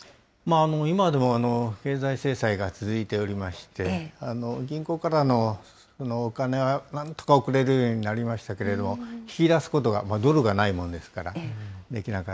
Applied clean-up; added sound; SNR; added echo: none; none; none; none.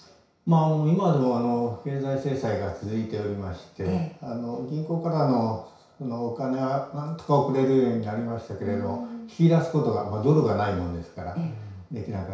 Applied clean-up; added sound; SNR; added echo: none; none; none; reverberation time 0.6 s.